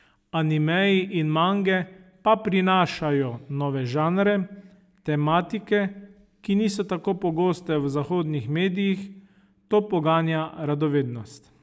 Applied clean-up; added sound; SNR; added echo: none; none; none; none.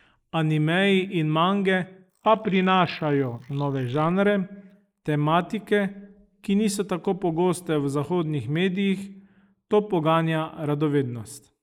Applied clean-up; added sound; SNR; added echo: neural mask model Resemble Enhance denoiser.